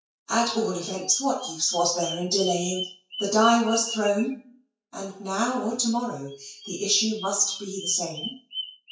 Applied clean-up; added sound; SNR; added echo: classical method WPE with log-MMSE.